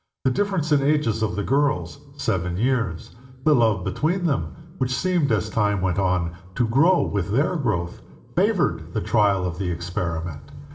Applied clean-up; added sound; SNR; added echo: none; none; none; reverberation time 1.4 s.